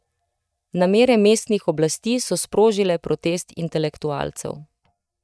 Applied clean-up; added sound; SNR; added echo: neural mask model DeepFilterNet 3.